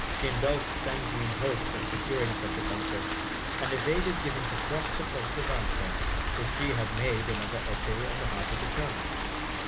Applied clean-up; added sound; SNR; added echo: none; Rain; -3 dB; none.